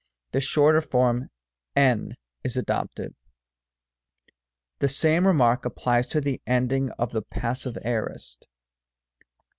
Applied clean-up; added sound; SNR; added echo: none; none; none; none.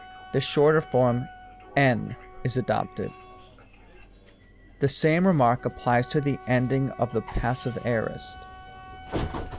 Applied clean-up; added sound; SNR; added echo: none; Train + Wind instrument, woodwind instrument; 15 dB; none.